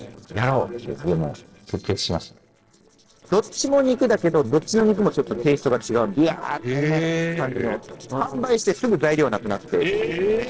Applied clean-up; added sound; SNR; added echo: neural separator model SepFormer DNS4.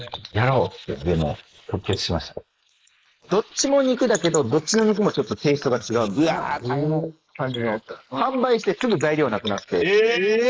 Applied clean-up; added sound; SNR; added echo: neural mask model Resemble Enhance denoiser.